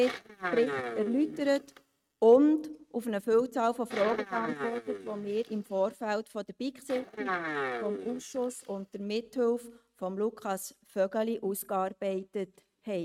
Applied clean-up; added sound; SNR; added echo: neural mask model RNNoise.